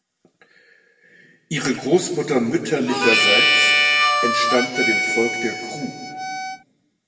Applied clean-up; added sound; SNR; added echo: none; Harmonica; -5 dB; reverberation time 1.5 s.